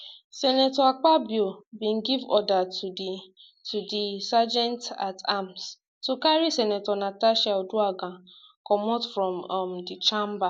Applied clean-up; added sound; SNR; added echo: none; none; none; none.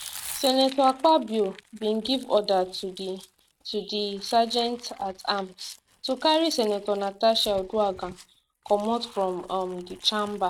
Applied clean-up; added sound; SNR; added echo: neural mask model RNNoise.